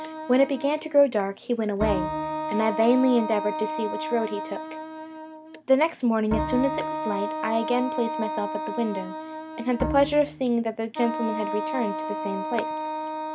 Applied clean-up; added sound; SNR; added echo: none; Wind instrument, woodwind instrument + Bowed string instrument; 5 dB; none.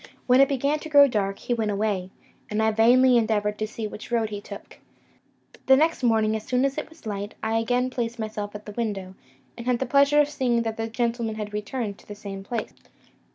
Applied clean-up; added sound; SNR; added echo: none; none; none; none.